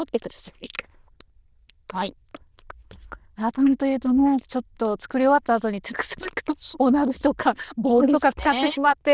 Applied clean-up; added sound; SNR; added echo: neural diffusion model UNIVERSE++.